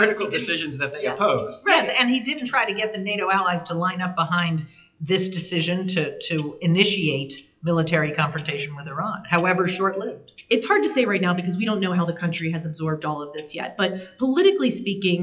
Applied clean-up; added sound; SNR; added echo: classical method WPE with log-MMSE.